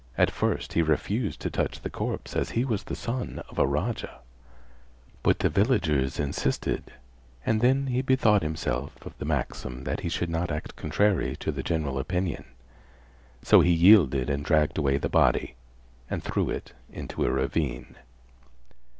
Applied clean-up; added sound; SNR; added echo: none; none; none; none.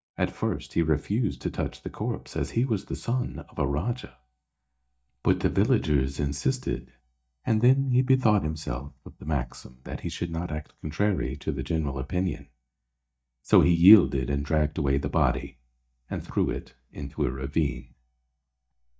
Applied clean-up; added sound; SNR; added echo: neural mask model DeepFilterNet 3.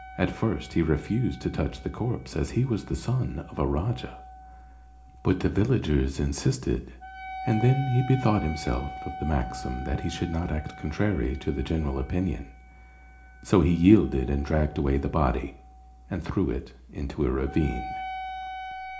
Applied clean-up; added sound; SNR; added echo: none; Wind instrument, woodwind instrument; 15 dB; reverberation time 0.4 s.